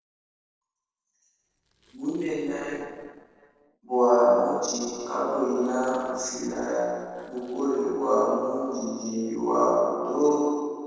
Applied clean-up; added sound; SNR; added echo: neural separator model SepFormer DNS4.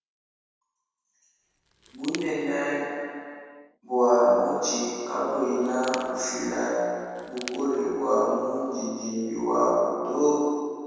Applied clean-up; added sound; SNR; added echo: none; Crackle; 18 dB; reverberation time 2.1 s.